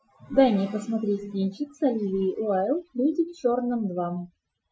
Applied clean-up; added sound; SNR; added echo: classical method Wiener filter.